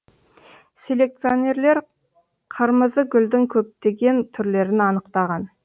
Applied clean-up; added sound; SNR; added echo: none; none; none; none.